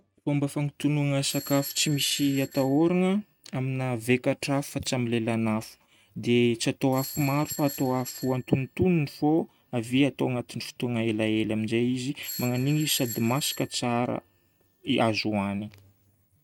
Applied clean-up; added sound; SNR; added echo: neural mask model RNNoise.